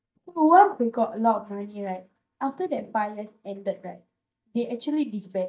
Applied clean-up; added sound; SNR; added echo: neural mask model DeepFilterNet 3.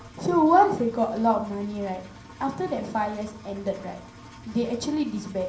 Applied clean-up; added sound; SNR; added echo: none; Engine; 19 dB; reverberation time 0.6 s.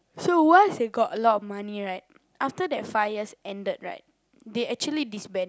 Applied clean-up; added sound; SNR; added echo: none; none; none; none.